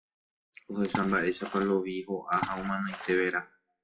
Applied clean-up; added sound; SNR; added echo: classical method WPE with log-MMSE.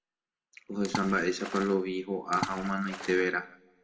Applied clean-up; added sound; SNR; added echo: none; Water / Splash, splatter; 8 dB; reverberation time 0.7 s.